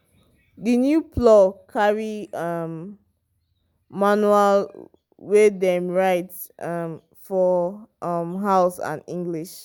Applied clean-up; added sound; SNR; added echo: none; none; none; none.